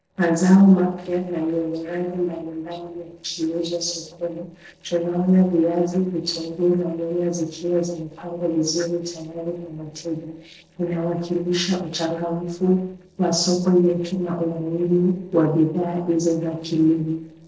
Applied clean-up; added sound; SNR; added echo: neural separator model SepFormer DNS4.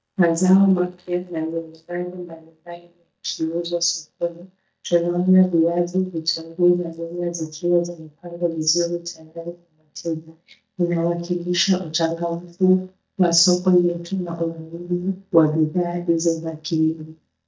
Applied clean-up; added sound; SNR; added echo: neural mask model DeepFilterNet 3.